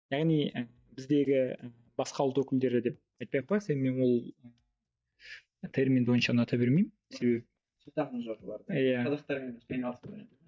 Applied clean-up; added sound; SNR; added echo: neural mask model DeepFilterNet 3.